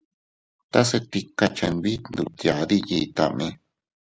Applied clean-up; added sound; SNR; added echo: none; none; none; none.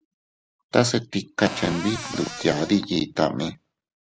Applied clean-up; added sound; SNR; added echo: none; Cupboard open or close; 10 dB; none.